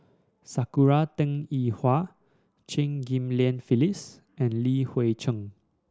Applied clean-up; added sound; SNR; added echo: none; none; none; none.